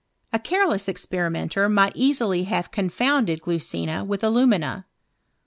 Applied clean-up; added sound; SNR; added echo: none; none; none; none.